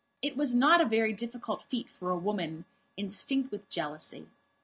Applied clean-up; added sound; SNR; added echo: none; none; none; none.